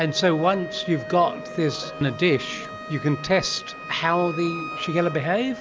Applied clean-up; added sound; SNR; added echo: none; Wind instrument, woodwind instrument; 12 dB; none.